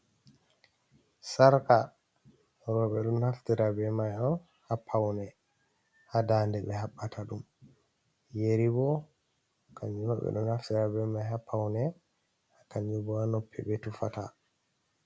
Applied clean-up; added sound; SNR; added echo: none; none; none; none.